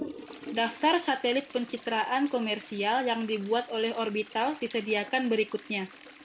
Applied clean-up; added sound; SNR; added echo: none; Toilet flush; 17 dB; none.